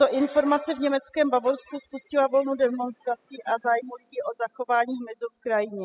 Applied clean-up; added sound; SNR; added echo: classical method spectral subtraction.